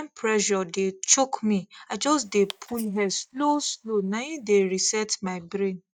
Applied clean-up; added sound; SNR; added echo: neural mask model DeepFilterNet 3.